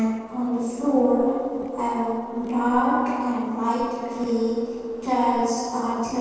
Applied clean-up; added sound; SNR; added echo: neural separator model SepFormer DNS4.